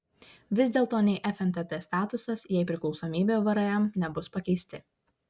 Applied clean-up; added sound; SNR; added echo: none; none; none; none.